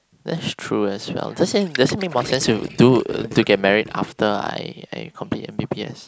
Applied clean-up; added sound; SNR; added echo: none; Gurgling; 14 dB; none.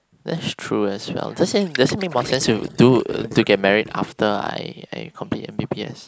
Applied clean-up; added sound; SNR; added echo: neural mask model Resemble Enhance denoiser.